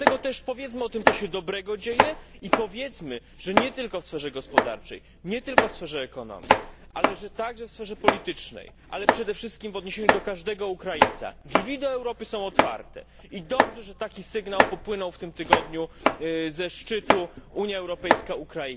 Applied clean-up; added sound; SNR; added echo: none; Domestic sounds, home sounds; -4 dB; none.